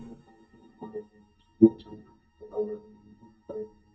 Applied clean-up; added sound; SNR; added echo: neural mask model DeepFilterNet 3.